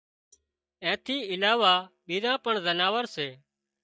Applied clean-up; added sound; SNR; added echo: neural mask model DeepFilterNet 3.